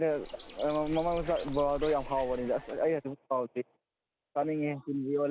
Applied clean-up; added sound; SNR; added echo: none; Bird; 12 dB; none.